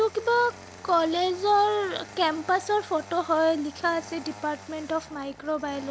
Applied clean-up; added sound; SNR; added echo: none; Engine starting; 18 dB; none.